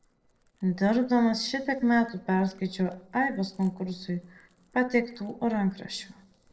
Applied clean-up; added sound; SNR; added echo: neural separator model SepFormer DNS4.